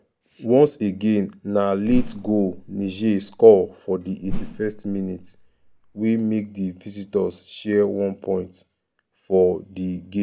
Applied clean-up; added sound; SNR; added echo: none; Whoosh, swoosh, swish; 8 dB; none.